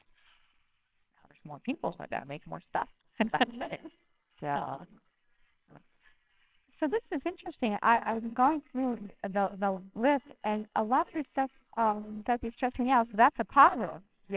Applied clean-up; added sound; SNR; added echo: neural separator model SepFormer WHAMR!.